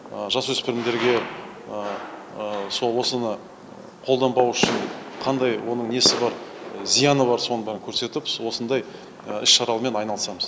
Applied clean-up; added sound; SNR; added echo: none; Fireworks; 11 dB; none.